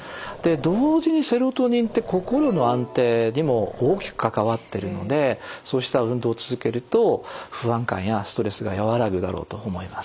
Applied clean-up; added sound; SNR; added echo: none; Growling; 17 dB; none.